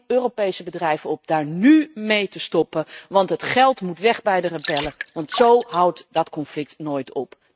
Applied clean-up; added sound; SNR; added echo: neural mask model RNNoise.